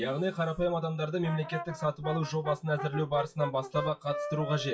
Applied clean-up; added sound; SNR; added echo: classical method WPE with log-MMSE.